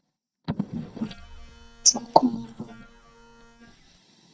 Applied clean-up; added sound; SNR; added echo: neural mask model DeepFilterNet 3.